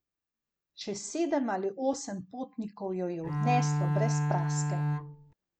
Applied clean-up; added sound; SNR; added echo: none; Bowed string instrument; -5 dB; none.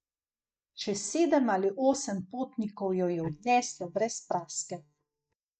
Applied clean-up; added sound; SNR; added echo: neural mask model DeepFilterNet 3.